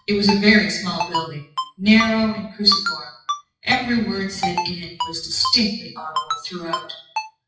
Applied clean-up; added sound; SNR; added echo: classical method WPE with log-MMSE.